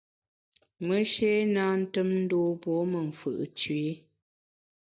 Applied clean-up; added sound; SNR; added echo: none; none; none; none.